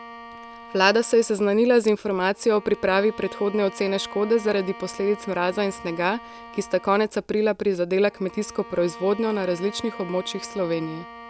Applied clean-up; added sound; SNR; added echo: none; Bowed string instrument; 18 dB; none.